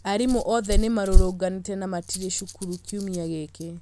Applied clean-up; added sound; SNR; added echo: none; Rattle; -2 dB; none.